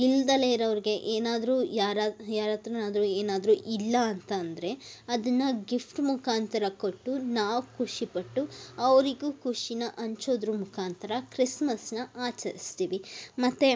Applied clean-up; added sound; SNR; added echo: none; none; none; none.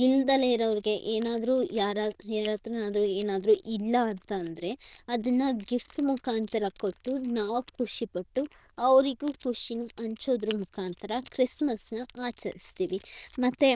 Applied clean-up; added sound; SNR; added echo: neural diffusion model UNIVERSE++.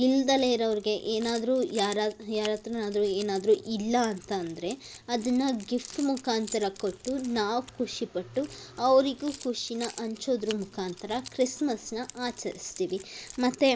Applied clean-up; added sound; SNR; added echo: none; Keys jangling; 19 dB; none.